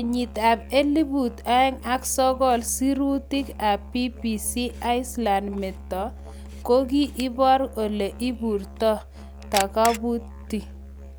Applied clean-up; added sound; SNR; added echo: none; Camera + Musical instrument; 14 dB; none.